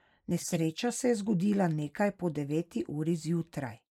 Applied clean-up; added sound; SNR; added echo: neural mask model Resemble Enhance denoiser.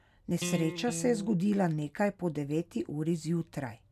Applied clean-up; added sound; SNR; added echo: none; Electric guitar; 7 dB; none.